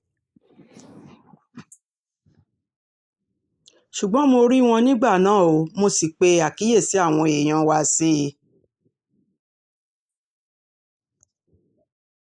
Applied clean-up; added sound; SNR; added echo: neural mask model Resemble Enhance denoiser.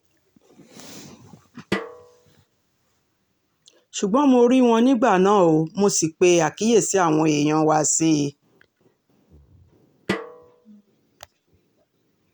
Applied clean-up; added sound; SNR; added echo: none; Snare drum; 12 dB; none.